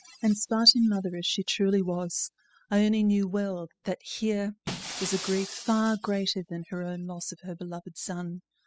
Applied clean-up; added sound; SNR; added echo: classical method spectral subtraction.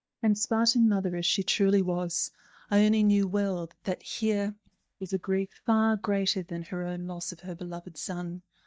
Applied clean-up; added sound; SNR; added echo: neural mask model DeepFilterNet 3.